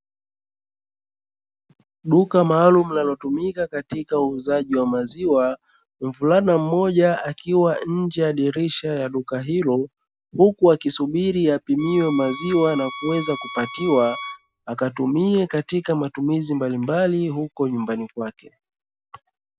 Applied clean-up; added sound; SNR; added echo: none; Bowed string instrument; 12 dB; none.